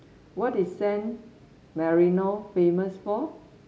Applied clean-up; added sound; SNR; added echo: none; none; none; none.